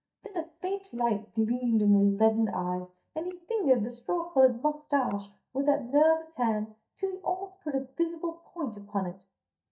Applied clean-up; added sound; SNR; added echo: neural mask model DeepFilterNet 3.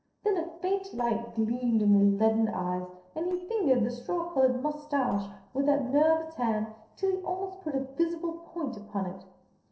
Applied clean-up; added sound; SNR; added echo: neural separator model SepFormer DNS4.